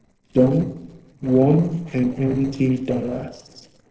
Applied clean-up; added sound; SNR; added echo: neural separator model SepFormer DNS4.